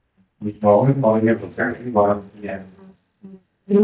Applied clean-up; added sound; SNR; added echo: neural mask model DeepFilterNet 3.